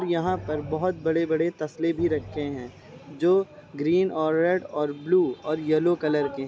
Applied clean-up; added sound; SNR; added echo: none; Drum; 18 dB; none.